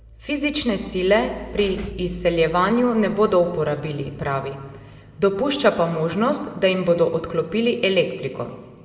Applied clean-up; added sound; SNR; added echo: none; Snare drum; 18 dB; reverberation time 1.3 s.